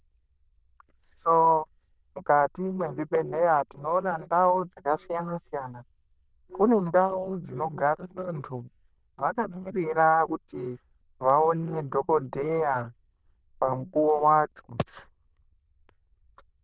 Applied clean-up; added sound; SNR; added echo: neural diffusion model UNIVERSE++.